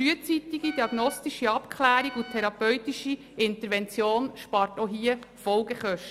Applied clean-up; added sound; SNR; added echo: none; Wind instrument, woodwind instrument; 18 dB; none.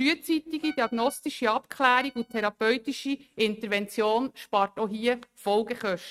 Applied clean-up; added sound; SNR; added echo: neural mask model RNNoise.